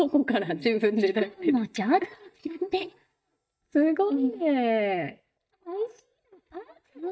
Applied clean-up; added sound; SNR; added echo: neural mask model DeepFilterNet 3.